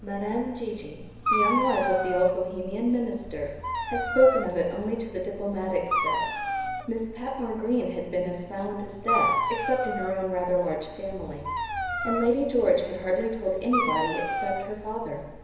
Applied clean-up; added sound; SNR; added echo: none; Dog; 4 dB; reverberation time 1.0 s.